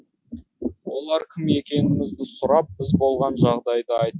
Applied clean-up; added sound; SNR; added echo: none; none; none; none.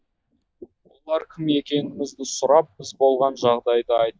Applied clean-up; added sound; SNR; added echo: neural mask model DeepFilterNet 3.